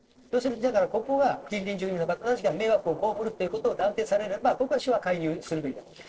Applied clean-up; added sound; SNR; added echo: neural separator model SepFormer DNS4.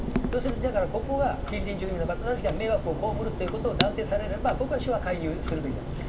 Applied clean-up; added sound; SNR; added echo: none; Clock; 2 dB; reverberation time 2.0 s.